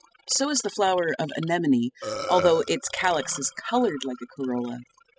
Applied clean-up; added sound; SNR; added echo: classical method spectral subtraction.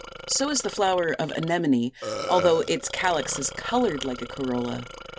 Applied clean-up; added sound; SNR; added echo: none; Burping, eructation; 10 dB; none.